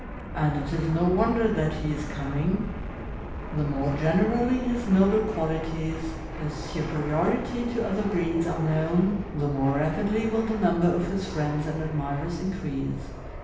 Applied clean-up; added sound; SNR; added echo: none; Fixed-wing aircraft, airplane; 8 dB; reverberation time 0.9 s.